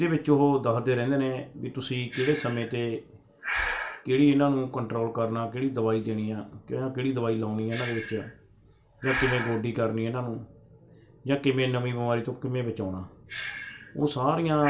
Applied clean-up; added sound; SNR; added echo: none; Breathing; 12 dB; reverberation time 0.2 s.